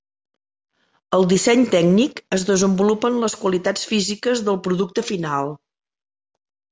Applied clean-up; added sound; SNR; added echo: none; none; none; none.